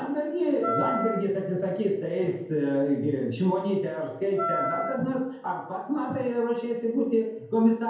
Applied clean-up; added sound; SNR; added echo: none; Wind instrument, woodwind instrument; 4 dB; reverberation time 0.9 s.